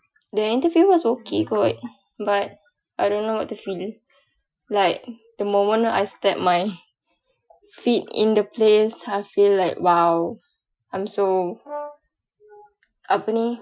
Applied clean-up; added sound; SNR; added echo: classical method Wiener filter.